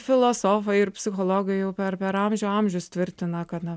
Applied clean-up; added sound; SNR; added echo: none; none; none; none.